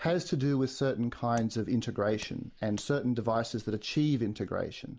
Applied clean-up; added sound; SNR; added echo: none; Tap; 20 dB; none.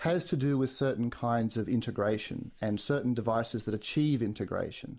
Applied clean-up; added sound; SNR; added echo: none; none; none; none.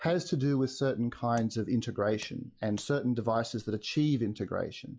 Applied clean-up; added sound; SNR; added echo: classical method log-MMSE.